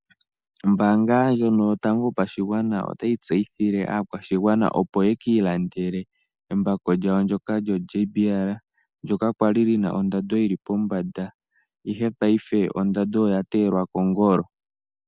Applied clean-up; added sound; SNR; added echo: none; none; none; none.